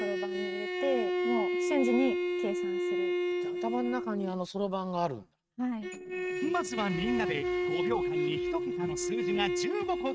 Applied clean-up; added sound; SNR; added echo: neural mask model RNNoise.